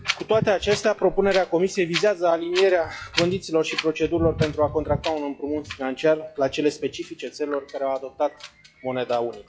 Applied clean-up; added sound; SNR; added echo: classical method log-MMSE.